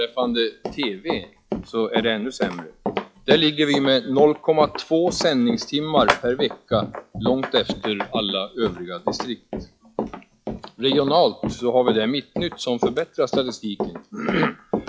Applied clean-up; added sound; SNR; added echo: classical method log-MMSE.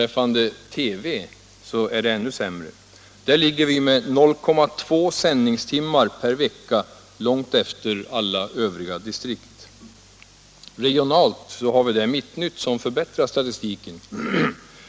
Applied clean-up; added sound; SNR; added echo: none; none; none; none.